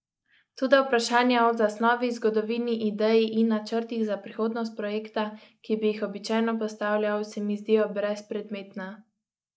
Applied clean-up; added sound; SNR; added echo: neural mask model Resemble Enhance denoiser.